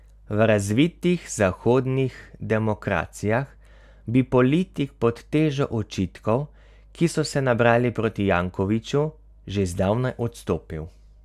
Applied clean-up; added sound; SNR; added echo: none; none; none; none.